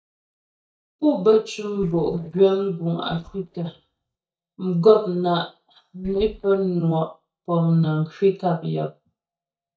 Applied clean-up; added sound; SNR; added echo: neural mask model DeepFilterNet 3.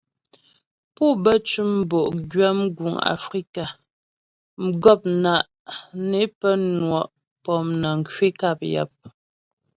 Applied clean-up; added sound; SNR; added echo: none; none; none; none.